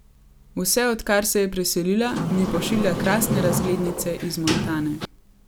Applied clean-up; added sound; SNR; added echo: none; Sliding door; 3 dB; none.